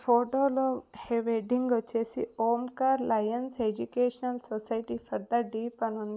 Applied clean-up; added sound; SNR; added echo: none; none; none; none.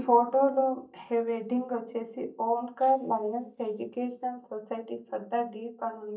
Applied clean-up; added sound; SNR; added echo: neural mask model DeepFilterNet 3.